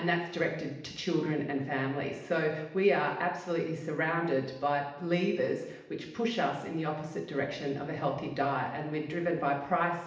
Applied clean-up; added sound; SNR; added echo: none; none; none; reverberation time 0.8 s.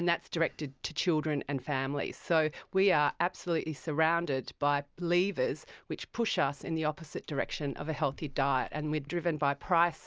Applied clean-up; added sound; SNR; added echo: none; none; none; none.